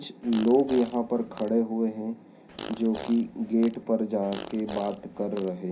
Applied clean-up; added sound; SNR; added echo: none; Fart; 14 dB; reverberation time 0.5 s.